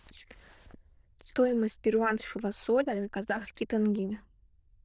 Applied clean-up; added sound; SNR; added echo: neural diffusion model UNIVERSE++.